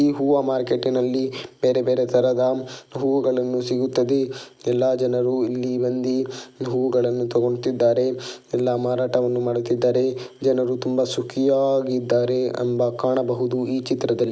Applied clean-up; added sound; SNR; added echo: none; none; none; none.